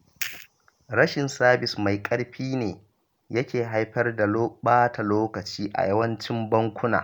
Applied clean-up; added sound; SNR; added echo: none; none; none; none.